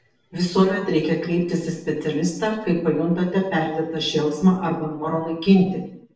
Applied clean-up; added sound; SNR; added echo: none; none; none; reverberation time 0.6 s.